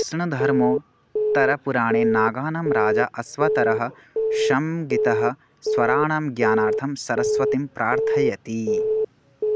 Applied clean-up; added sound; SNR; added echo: none; Alarm / Keyboard (musical); -1 dB; none.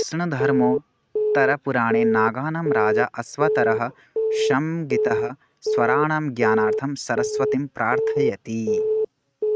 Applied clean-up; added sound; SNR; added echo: neural mask model RNNoise.